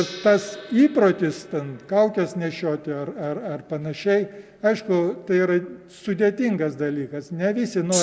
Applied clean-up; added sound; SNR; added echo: none; Gong; 17 dB; none.